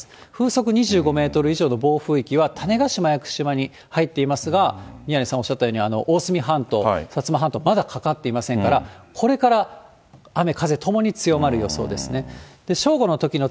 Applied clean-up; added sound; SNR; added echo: none; none; none; none.